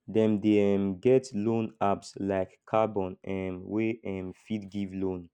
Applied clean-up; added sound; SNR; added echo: none; none; none; none.